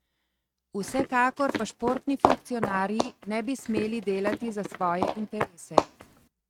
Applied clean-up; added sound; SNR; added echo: neural mask model RNNoise.